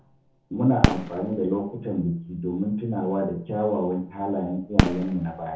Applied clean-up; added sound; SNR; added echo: none; Fireworks; 3 dB; reverberation time 0.6 s.